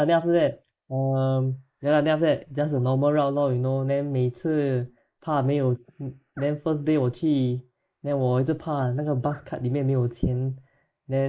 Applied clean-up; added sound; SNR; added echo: neural mask model Resemble Enhance denoiser.